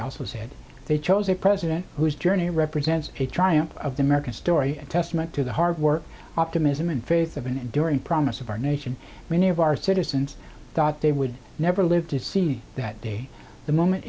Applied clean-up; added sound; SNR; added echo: none; none; none; none.